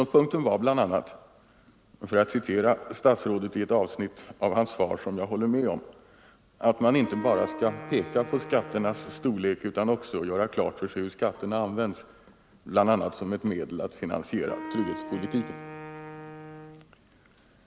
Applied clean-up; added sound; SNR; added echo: none; Wind instrument, woodwind instrument; 13 dB; none.